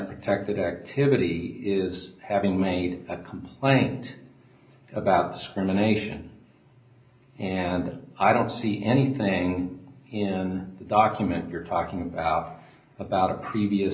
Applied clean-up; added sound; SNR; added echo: none; none; none; reverberation time 0.5 s.